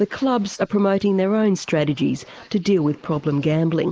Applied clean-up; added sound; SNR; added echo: neural mask model Resemble Enhance denoiser.